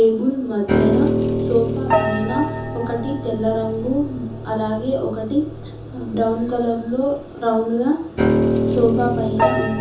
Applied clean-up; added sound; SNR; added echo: none; Piano; 1 dB; reverberation time 0.6 s.